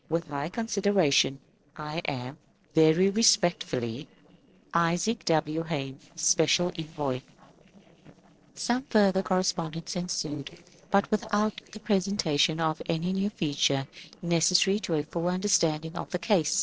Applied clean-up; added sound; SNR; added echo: neural separator model SepFormer DNS4.